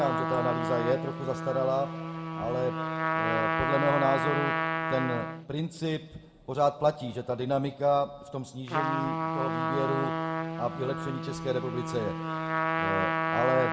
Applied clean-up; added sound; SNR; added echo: none; Trumpet; 1 dB; reverberation time 1.4 s.